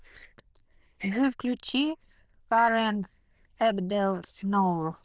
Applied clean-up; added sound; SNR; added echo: neural diffusion model UNIVERSE++.